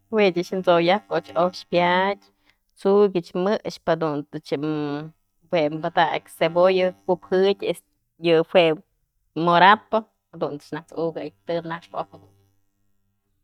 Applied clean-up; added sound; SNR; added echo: neural mask model DeepFilterNet 3.